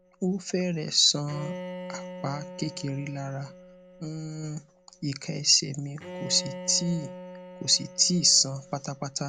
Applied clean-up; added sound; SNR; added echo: none; Bowed string instrument; 14 dB; none.